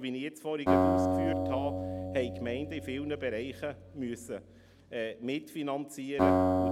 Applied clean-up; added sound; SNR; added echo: none; Acoustic guitar; -4 dB; none.